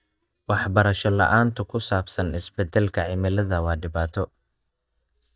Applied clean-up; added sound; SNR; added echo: neural mask model DeepFilterNet 3.